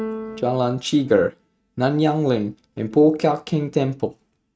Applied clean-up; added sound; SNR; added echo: neural mask model RNNoise.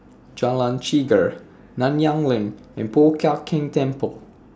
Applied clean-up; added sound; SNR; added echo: none; none; none; none.